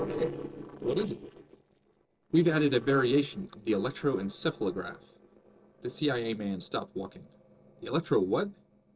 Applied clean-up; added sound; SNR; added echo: neural separator model SepFormer DNS4.